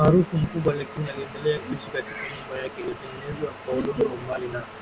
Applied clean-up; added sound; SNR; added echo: none; Domestic sounds, home sounds; 14 dB; none.